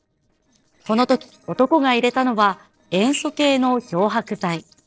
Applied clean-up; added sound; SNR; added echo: neural separator model SepFormer DNS4.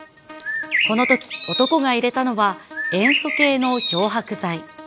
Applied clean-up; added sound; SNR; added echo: none; Bird; 3 dB; none.